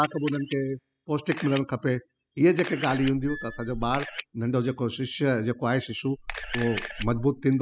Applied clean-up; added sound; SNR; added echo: classical method spectral subtraction.